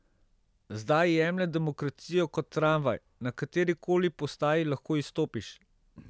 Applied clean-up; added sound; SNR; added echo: none; none; none; none.